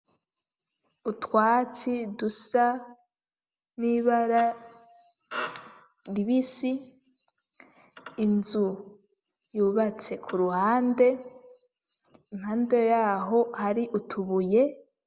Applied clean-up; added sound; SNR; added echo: none; none; none; none.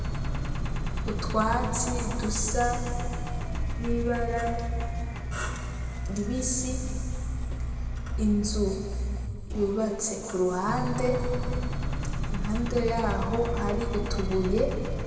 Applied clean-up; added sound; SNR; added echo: none; Engine; 0 dB; reverberation time 2.1 s.